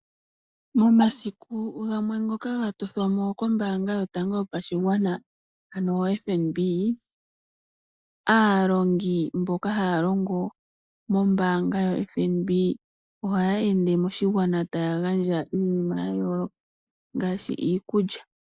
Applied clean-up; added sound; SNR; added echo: neural mask model Resemble Enhance denoiser.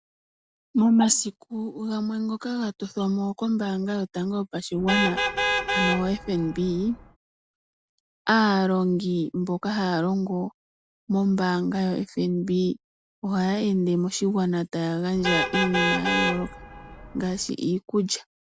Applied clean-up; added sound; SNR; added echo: none; Vehicle horn, car horn, honking; 2 dB; none.